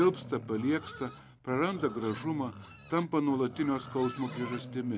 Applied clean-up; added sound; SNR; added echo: none; Growling + Livestock, farm animals, working animals; 13 dB; none.